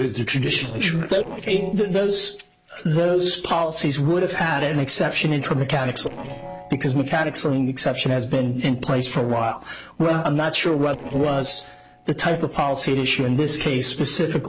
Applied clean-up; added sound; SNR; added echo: neural separator model SepFormer DNS4.